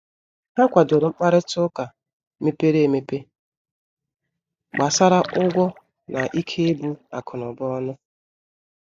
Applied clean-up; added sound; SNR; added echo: neural mask model DeepFilterNet 3.